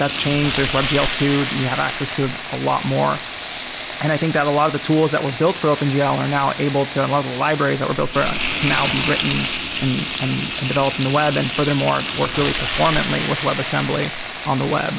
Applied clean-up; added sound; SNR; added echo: none; Frying (food); 6 dB; none.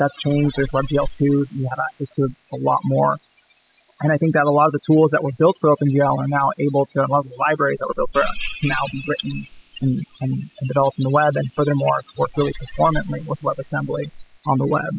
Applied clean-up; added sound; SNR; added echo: classical method spectral subtraction.